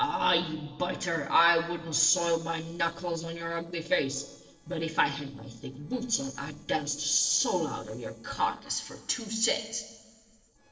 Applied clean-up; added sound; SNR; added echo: neural separator model SepFormer DNS4.